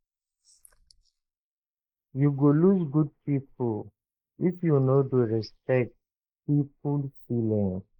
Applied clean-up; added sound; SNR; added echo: neural mask model Resemble Enhance denoiser.